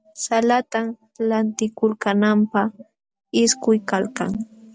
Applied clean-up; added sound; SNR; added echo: none; none; none; none.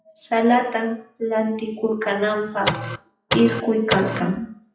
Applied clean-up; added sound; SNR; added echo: classical method WPE with log-MMSE.